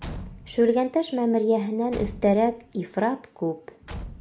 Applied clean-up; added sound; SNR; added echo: none; Slam / Truck / Car; 16 dB; none.